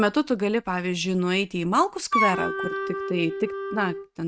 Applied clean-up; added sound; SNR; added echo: neural mask model RNNoise.